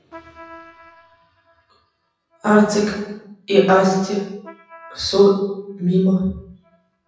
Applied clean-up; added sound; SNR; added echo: classical method WPE with log-MMSE.